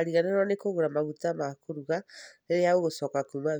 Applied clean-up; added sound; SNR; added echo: none; none; none; none.